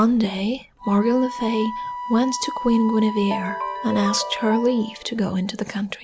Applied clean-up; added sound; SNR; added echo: none; Wind instrument, woodwind instrument + Ringtone; 9 dB; none.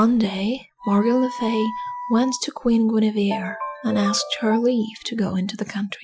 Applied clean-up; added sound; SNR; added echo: classical method Wiener filter.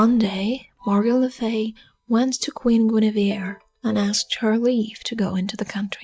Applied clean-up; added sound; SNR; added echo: neural mask model DeepFilterNet 3.